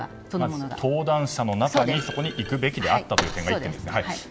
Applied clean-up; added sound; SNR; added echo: none; Thump, thud; 10 dB; none.